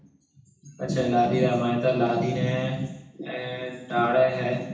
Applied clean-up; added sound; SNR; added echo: none; none; none; reverberation time 0.8 s.